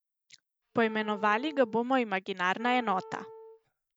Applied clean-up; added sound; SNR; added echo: none; Wind instrument, woodwind instrument; 17 dB; none.